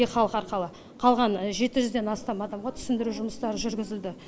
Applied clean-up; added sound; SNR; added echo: none; none; none; none.